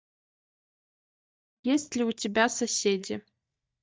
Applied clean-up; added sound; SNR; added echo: neural mask model DeepFilterNet 3.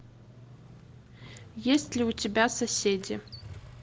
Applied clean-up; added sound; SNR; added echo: none; Motorcycle; 18 dB; none.